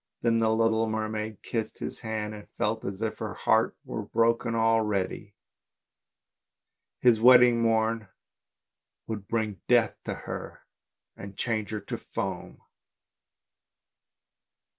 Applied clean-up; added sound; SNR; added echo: none; none; none; none.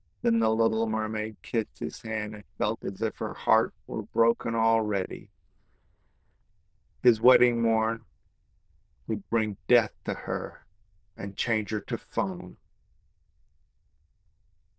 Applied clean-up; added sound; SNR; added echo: neural diffusion model UNIVERSE++.